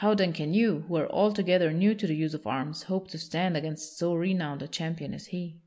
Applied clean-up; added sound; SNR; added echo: none; none; none; none.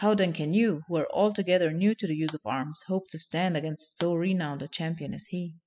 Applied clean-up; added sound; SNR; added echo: classical method spectral subtraction.